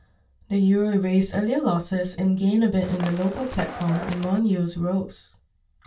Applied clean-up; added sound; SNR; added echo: none; Run; 12 dB; reverberation time 0.2 s.